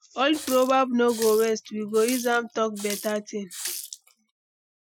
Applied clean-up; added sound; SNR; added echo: classical method Wiener filter.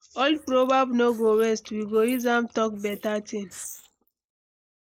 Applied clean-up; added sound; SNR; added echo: neural mask model Resemble Enhance denoiser.